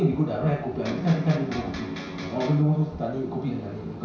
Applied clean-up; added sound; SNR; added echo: none; Electric guitar; 9 dB; reverberation time 0.6 s.